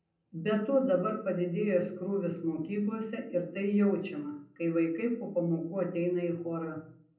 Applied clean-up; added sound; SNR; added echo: none; none; none; reverberation time 0.6 s.